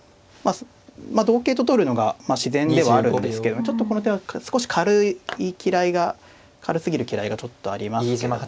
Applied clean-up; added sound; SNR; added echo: none; none; none; none.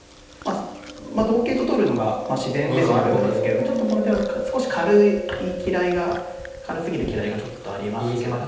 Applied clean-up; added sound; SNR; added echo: none; Chewing, mastication; 7 dB; reverberation time 0.9 s.